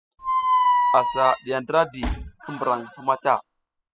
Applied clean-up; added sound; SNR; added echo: classical method spectral subtraction.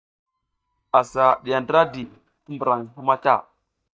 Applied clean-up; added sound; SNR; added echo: neural mask model DeepFilterNet 3.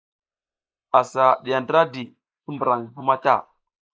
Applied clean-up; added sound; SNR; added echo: neural mask model Resemble Enhance denoiser.